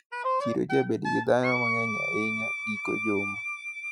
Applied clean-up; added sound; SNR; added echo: classical method Wiener filter.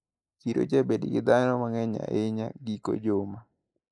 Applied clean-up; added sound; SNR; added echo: neural mask model Resemble Enhance denoiser.